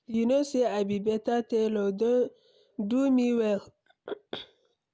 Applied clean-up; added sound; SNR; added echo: none; none; none; none.